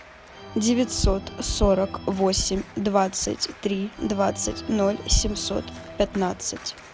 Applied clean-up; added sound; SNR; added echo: none; Organ; 15 dB; none.